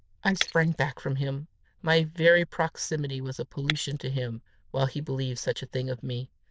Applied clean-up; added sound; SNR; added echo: neural diffusion model UNIVERSE++.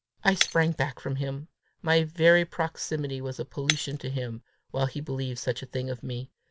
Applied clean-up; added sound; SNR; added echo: none; Shatter; 11 dB; none.